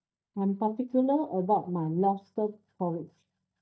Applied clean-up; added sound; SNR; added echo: neural mask model DeepFilterNet 3.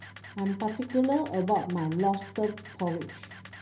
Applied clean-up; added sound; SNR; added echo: none; Camera; 18 dB; reverberation time 0.5 s.